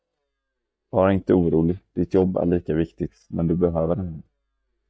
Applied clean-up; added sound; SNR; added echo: neural mask model DeepFilterNet 3.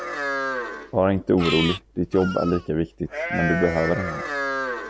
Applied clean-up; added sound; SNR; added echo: none; Livestock, farm animals, working animals; 5 dB; none.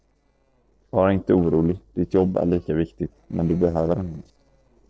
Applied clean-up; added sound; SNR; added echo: neural separator model SepFormer DNS4.